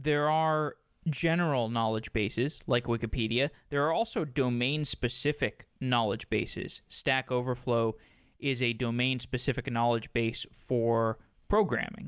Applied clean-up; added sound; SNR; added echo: none; none; none; none.